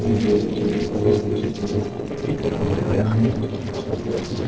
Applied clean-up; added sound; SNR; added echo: neural separator model SepFormer DNS4.